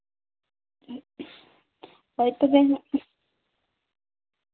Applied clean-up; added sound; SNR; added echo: none; none; none; none.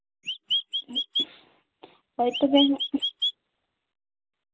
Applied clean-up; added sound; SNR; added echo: none; Chirp, tweet; 0 dB; none.